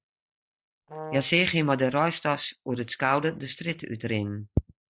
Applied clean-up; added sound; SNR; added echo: neural mask model RNNoise.